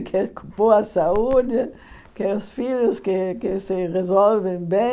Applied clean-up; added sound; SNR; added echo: none; none; none; none.